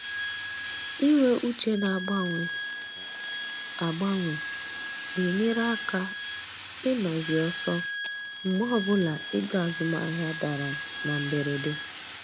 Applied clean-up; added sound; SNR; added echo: none; Fire + Wind instrument, woodwind instrument; 6 dB; none.